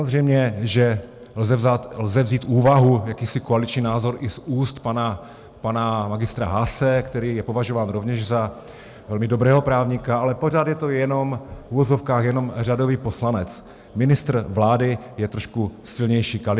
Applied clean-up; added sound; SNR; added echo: none; none; none; none.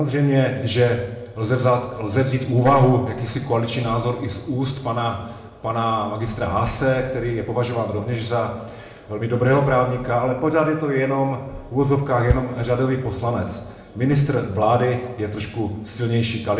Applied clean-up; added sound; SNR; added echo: none; Bass drum; 10 dB; reverberation time 0.9 s.